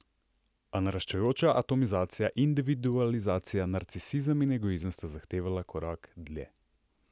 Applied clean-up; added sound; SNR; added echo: none; none; none; none.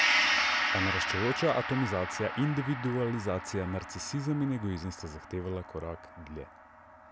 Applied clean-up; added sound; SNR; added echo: none; Gong; 1 dB; none.